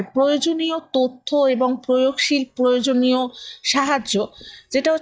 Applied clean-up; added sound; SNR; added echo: neural mask model DeepFilterNet 3.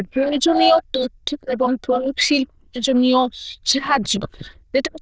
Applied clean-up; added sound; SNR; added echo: neural diffusion model UNIVERSE++.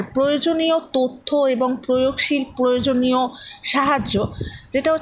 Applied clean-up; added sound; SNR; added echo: none; none; none; none.